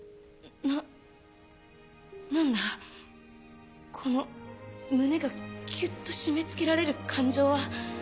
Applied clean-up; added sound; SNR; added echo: none; none; none; none.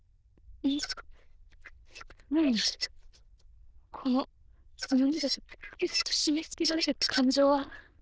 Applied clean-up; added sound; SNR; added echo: neural diffusion model UNIVERSE++.